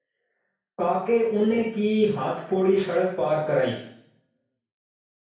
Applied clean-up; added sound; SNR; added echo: none; none; none; reverberation time 0.6 s.